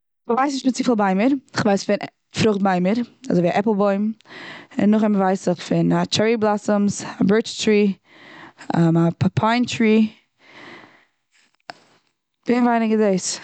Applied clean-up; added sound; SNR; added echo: none; none; none; none.